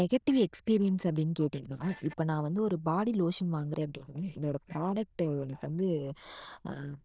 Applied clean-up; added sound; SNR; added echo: neural diffusion model UNIVERSE++.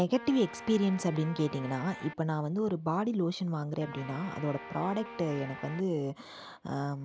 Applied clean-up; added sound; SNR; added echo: none; Guitar; 13 dB; none.